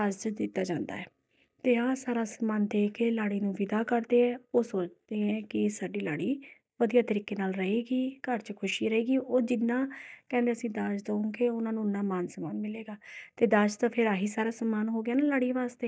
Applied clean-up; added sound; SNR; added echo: neural mask model DeepFilterNet 3.